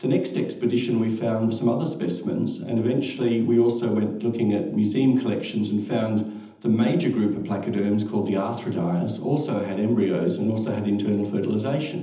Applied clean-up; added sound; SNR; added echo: none; none; none; reverberation time 0.8 s.